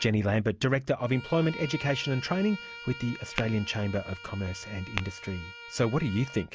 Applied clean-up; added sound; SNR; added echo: none; Tap / Glass + Bowed string instrument; 13 dB; none.